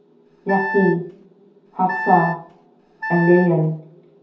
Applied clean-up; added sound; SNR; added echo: none; Wind instrument, woodwind instrument; 7 dB; reverberation time 0.6 s.